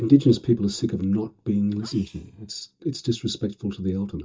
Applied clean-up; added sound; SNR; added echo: neural mask model DeepFilterNet 3.